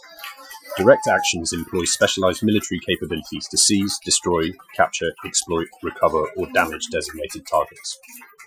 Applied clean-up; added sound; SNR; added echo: classical method Wiener filter.